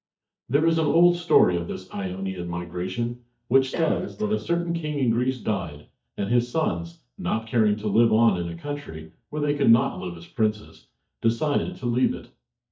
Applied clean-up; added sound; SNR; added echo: neural mask model DeepFilterNet 3.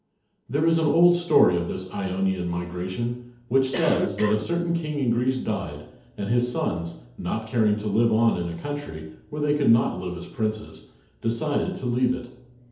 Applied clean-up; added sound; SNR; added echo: none; Cough; 8 dB; reverberation time 2.2 s.